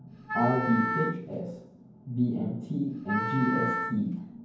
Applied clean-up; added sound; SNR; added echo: none; Wind instrument, woodwind instrument; 3 dB; reverberation time 0.9 s.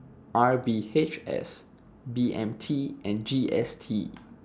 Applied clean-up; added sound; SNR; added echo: none; none; none; none.